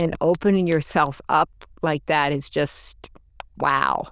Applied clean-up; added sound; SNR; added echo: neural diffusion model UNIVERSE++.